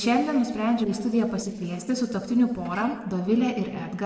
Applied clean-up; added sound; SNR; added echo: neural separator model SepFormer DNS4.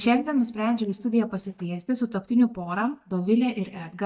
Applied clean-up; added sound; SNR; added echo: neural mask model DeepFilterNet 3.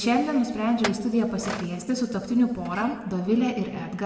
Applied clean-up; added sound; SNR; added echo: none; Chink, clink; 15 dB; reverberation time 1.9 s.